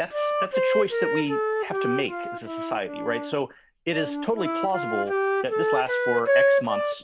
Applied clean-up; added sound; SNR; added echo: none; Wind instrument, woodwind instrument; -3 dB; none.